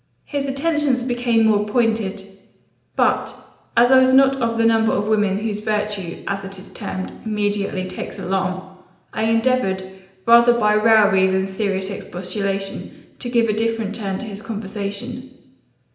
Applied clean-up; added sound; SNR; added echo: none; none; none; reverberation time 0.8 s.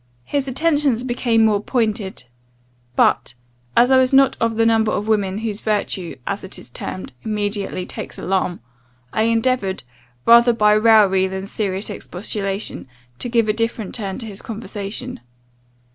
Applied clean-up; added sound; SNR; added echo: none; none; none; none.